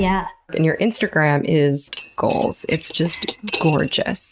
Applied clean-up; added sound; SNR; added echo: neural mask model RNNoise.